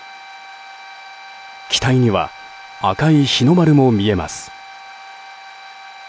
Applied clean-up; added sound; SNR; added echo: none; none; none; none.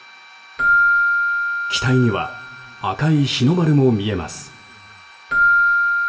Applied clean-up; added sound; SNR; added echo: none; Keyboard (musical); -1 dB; reverberation time 0.8 s.